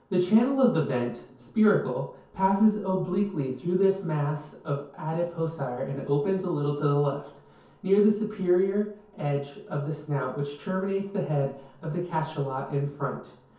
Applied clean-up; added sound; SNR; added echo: none; none; none; reverberation time 0.6 s.